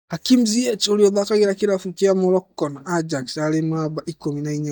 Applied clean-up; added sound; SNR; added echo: neural mask model DeepFilterNet 3.